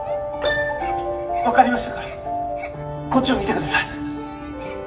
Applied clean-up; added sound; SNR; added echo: none; Keyboard (musical); 11 dB; reverberation time 0.8 s.